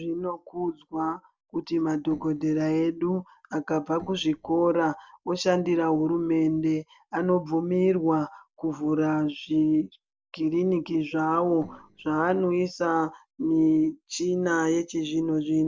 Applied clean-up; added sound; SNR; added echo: neural separator model SepFormer DNS4.